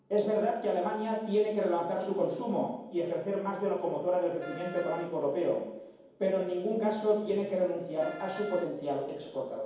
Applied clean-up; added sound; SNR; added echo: none; Wind instrument, woodwind instrument; 16 dB; reverberation time 1.2 s.